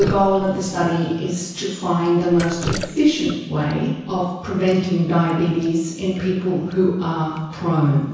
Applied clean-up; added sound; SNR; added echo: none; Drip; 15 dB; reverberation time 1.1 s.